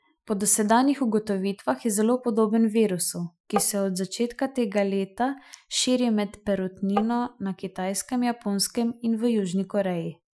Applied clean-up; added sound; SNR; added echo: classical method Wiener filter.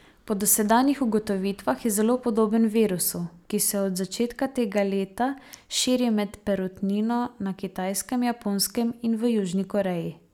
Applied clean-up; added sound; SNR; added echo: none; none; none; none.